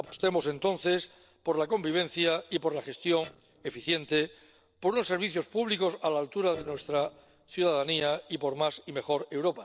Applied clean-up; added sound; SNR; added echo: neural separator model SepFormer DNS4.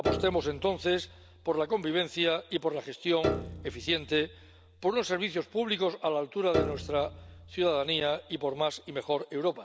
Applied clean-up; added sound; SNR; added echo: none; Piano; 7 dB; none.